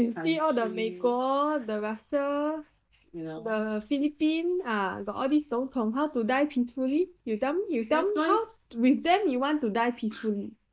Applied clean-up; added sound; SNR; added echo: neural mask model DeepFilterNet 3.